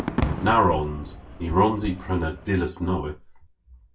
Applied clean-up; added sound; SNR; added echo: none; Fireworks; 8 dB; reverberation time 0.2 s.